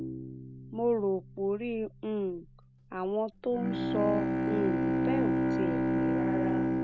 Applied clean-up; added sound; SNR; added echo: none; Bowed string instrument; -2 dB; none.